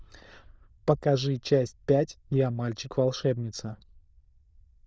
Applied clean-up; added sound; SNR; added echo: neural diffusion model UNIVERSE++.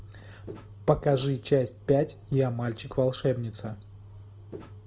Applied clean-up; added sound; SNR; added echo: none; Walk, footsteps; 16 dB; none.